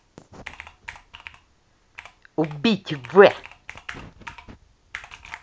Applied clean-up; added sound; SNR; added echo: none; Computer keyboard; 18 dB; none.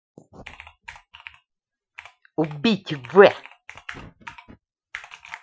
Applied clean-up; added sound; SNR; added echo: classical method Wiener filter.